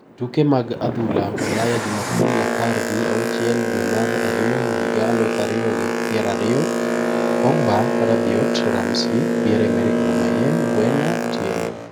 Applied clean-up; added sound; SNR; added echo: none; Boat, Water vehicle; -3 dB; none.